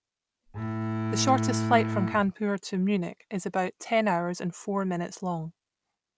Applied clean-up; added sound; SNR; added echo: none; Bowed string instrument; 0 dB; none.